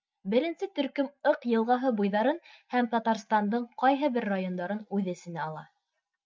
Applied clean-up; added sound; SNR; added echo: none; none; none; none.